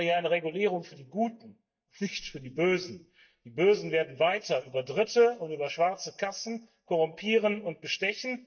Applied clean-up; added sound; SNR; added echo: neural mask model DeepFilterNet 3.